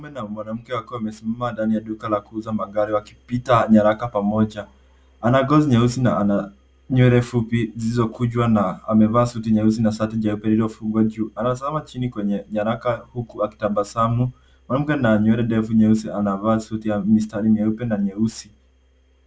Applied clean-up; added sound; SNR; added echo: none; none; none; none.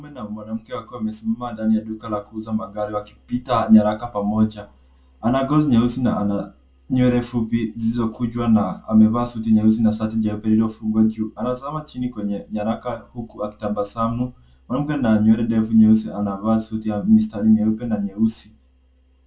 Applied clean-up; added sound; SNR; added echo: none; none; none; reverberation time 0.2 s.